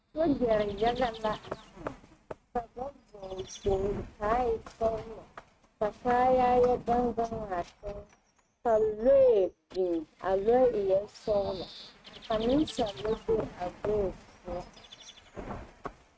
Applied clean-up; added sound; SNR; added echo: neural mask model RNNoise.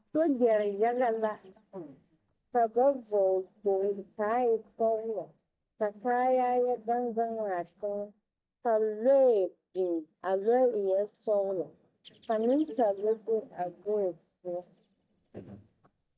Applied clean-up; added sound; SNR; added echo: neural mask model DeepFilterNet 3.